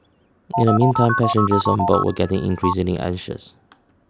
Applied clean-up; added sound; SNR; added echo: none; Telephone; 2 dB; none.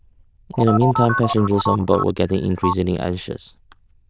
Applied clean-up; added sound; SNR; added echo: neural diffusion model UNIVERSE++.